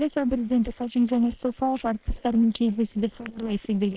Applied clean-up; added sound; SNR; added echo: neural separator model SepFormer WHAM!.